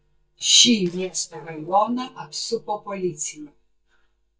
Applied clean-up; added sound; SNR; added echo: neural mask model DeepFilterNet 3.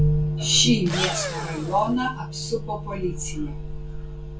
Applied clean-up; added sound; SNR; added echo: none; Engine / Drill; 8 dB; reverberation time 0.2 s.